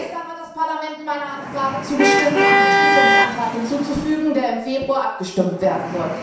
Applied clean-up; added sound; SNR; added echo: none; Traffic noise, roadway noise / Vehicle horn, car horn, honking; -1 dB; reverberation time 0.7 s.